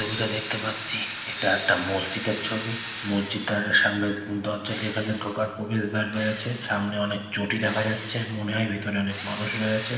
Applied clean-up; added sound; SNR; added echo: none; Drill; 11 dB; reverberation time 1.2 s.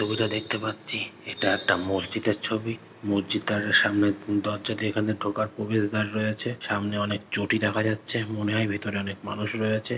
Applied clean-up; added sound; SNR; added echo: none; none; none; none.